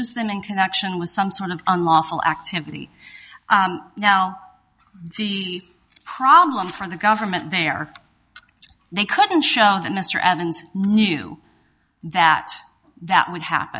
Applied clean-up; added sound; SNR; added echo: none; none; none; none.